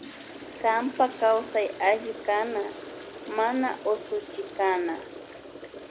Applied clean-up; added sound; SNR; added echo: none; Toilet flush; 13 dB; none.